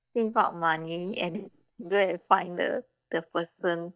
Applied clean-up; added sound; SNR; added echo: neural mask model DeepFilterNet 3.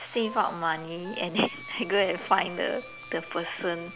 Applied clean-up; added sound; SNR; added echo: none; Wind instrument, woodwind instrument; 16 dB; none.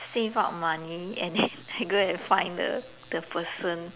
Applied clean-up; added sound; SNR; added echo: none; none; none; none.